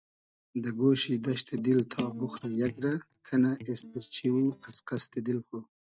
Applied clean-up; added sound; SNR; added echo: neural mask model DeepFilterNet 3.